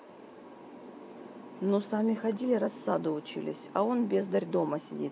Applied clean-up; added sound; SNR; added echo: none; none; none; none.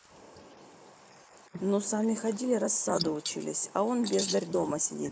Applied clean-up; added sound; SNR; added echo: neural mask model Resemble Enhance denoiser.